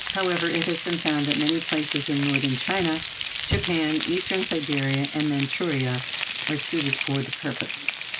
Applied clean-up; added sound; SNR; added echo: none; Frying (food); 1 dB; none.